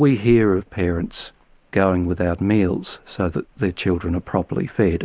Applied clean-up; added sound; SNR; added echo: none; none; none; none.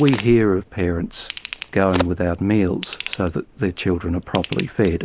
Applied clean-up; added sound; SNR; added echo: none; Ratchet, pawl / Tools + Crack; 13 dB; none.